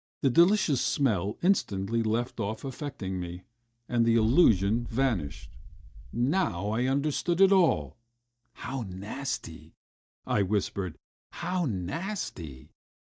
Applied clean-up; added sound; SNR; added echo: neural mask model DeepFilterNet 3.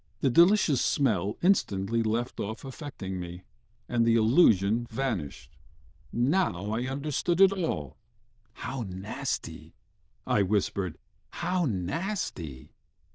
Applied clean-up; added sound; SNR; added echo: neural diffusion model UNIVERSE++.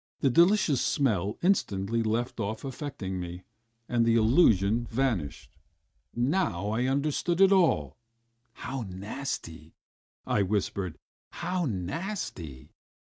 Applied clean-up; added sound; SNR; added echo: neural mask model RNNoise.